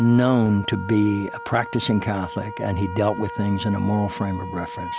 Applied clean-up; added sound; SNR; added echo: none; Wind instrument, woodwind instrument; 12 dB; none.